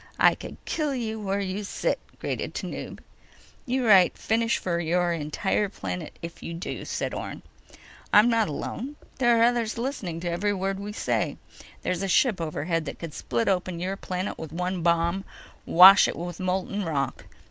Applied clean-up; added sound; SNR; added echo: none; none; none; none.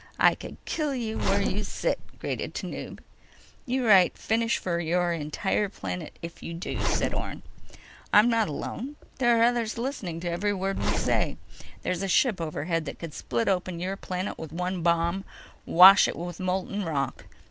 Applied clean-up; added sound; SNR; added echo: none; Zipper (clothing); -1 dB; none.